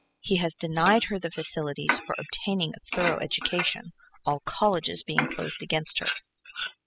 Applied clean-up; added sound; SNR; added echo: classical method spectral subtraction.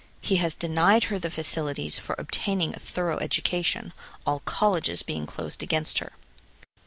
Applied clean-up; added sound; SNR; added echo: none; none; none; none.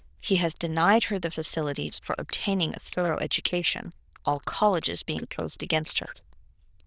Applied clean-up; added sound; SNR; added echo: neural diffusion model UNIVERSE++.